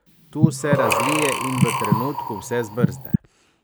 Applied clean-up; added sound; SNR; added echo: none; Breathing; -5 dB; none.